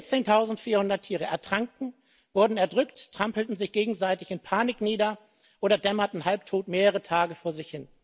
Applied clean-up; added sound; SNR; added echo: none; none; none; none.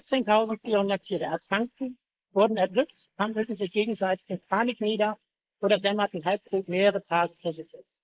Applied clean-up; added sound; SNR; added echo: neural mask model Resemble Enhance denoiser.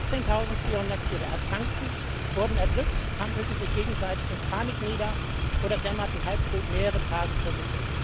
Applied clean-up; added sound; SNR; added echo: none; Motor vehicle (road); -5 dB; none.